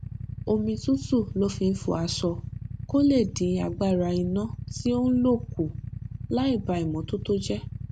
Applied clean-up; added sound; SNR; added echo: none; Idling / Motorcycle; 9 dB; none.